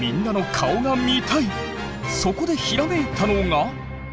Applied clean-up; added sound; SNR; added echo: none; none; none; none.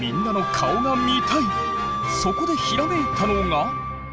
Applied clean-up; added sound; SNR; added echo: none; Wind instrument, woodwind instrument; 2 dB; none.